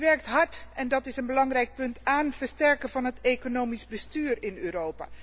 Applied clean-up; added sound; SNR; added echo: none; Engine; 18 dB; none.